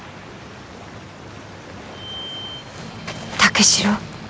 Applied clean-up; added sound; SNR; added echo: none; Strum; 12 dB; none.